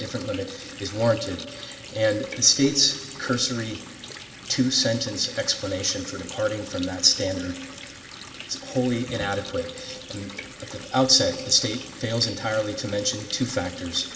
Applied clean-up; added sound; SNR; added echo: none; Water tap, faucet; 15 dB; reverberation time 0.3 s.